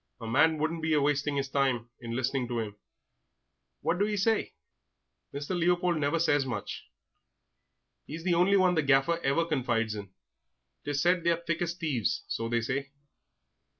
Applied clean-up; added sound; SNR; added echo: none; none; none; none.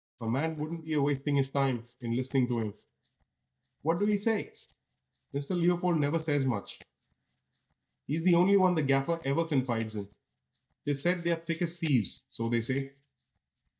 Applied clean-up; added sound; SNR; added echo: neural mask model DeepFilterNet 3.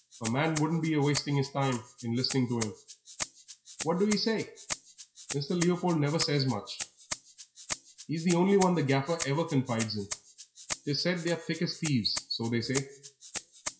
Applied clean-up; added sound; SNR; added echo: classical method WPE with log-MMSE.